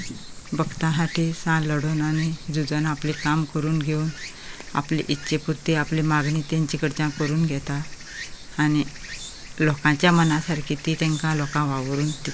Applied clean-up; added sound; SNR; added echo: none; Insect + Trickle, dribble; 12 dB; none.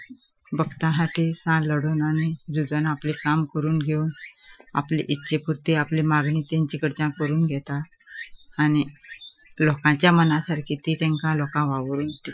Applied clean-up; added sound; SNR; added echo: classical method Wiener filter.